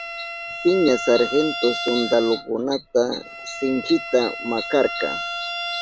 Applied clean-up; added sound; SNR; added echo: none; Bowed string instrument; 8 dB; none.